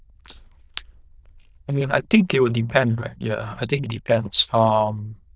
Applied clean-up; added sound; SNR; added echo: neural diffusion model UNIVERSE++.